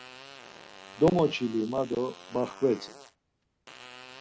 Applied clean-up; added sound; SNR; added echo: none; Fart; 18 dB; none.